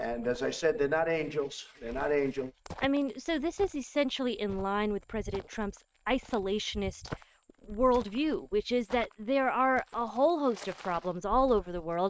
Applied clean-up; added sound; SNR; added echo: neural mask model RNNoise.